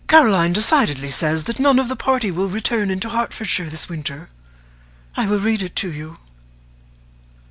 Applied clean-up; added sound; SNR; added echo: none; none; none; none.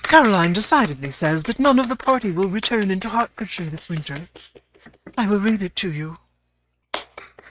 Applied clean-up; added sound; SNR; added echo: neural mask model RNNoise.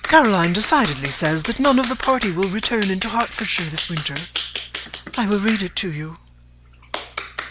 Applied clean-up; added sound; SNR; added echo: none; Clapping; 10 dB; none.